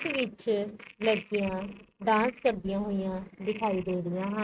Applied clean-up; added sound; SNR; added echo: neural mask model RNNoise.